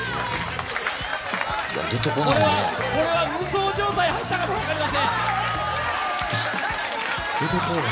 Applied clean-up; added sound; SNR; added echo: none; none; none; none.